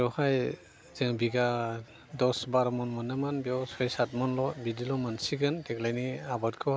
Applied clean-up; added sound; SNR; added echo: none; none; none; none.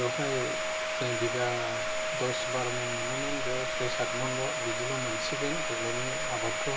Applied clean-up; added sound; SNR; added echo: none; Domestic sounds, home sounds; -3 dB; reverberation time 0.4 s.